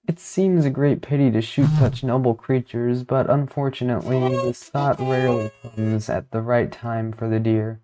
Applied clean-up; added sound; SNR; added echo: neural mask model RNNoise.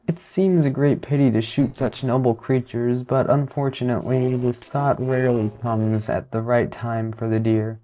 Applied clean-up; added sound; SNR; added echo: neural separator model SepFormer DNS4.